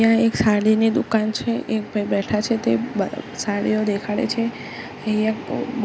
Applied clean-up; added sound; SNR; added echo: none; none; none; none.